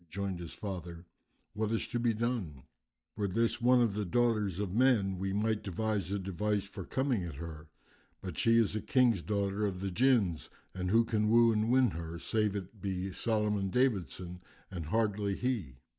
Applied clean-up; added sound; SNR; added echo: neural mask model DeepFilterNet 3.